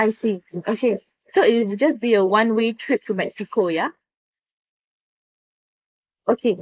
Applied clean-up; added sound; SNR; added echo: neural mask model Resemble Enhance denoiser.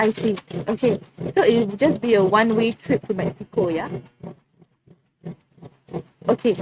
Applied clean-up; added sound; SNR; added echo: neural mask model RNNoise.